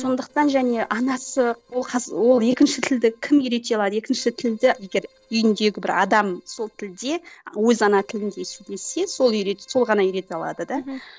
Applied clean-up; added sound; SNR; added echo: neural separator model SepFormer DNS4.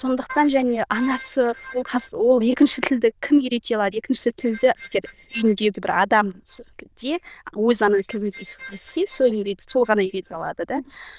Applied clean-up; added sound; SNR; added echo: neural diffusion model UNIVERSE++.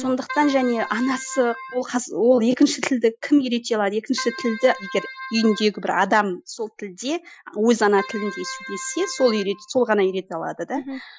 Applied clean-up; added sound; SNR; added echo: classical method Wiener filter.